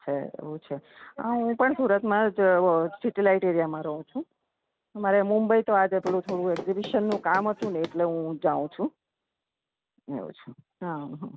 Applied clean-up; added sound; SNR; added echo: none; Run; 12 dB; none.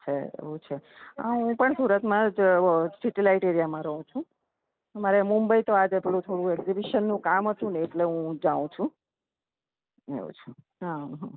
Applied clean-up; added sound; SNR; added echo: neural mask model Resemble Enhance denoiser.